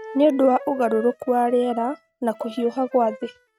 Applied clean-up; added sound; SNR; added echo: neural mask model RNNoise.